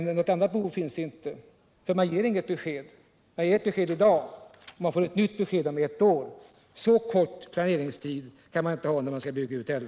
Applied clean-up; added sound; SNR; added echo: none; none; none; none.